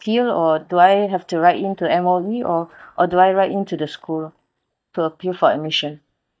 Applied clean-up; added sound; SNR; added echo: neural mask model DeepFilterNet 3.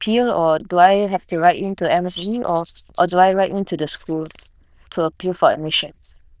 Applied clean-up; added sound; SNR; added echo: neural diffusion model UNIVERSE++.